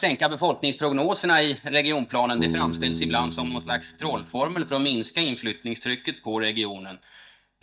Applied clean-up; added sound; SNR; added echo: neural mask model DeepFilterNet 3.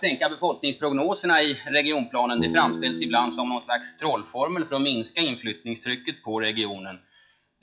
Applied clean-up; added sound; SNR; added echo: classical method WPE with log-MMSE.